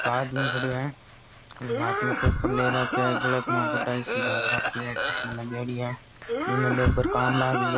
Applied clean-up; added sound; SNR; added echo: none; Cough; -1 dB; none.